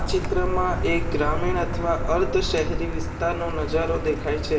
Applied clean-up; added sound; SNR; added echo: none; Car; 1 dB; reverberation time 0.8 s.